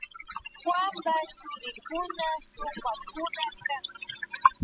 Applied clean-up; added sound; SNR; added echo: classical method spectral subtraction.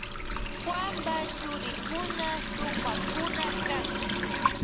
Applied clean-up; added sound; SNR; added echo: none; Sink (filling or washing) / Water tap, faucet; -5 dB; none.